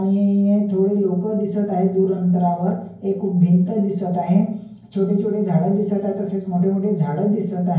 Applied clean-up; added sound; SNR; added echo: none; none; none; reverberation time 0.9 s.